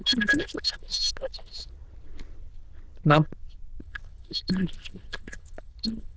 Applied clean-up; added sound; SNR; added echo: neural diffusion model UNIVERSE++.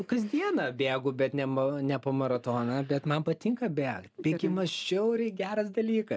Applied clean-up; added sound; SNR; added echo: none; none; none; none.